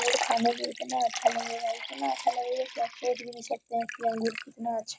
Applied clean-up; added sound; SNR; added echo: none; Liquid; 7 dB; none.